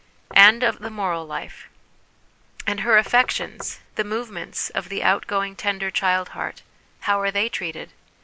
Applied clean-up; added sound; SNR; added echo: none; Knock; 18 dB; none.